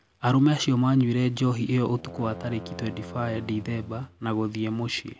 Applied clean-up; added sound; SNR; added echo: none; Brass instrument; 16 dB; none.